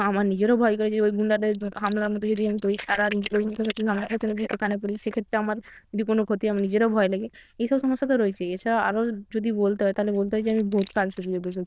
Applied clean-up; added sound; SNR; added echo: neural diffusion model UNIVERSE++.